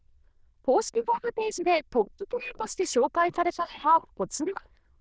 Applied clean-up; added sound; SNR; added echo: neural diffusion model UNIVERSE++.